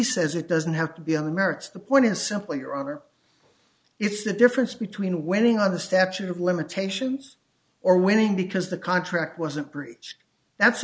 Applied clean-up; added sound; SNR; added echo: none; none; none; none.